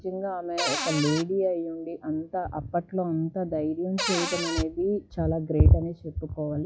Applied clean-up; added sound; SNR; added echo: classical method log-MMSE.